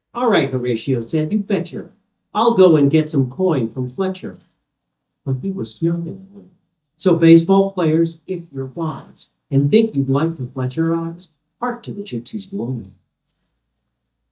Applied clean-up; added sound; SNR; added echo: neural mask model DeepFilterNet 3.